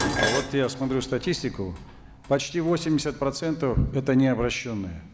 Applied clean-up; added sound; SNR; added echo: none; Dishes, pots, and pans; 9 dB; none.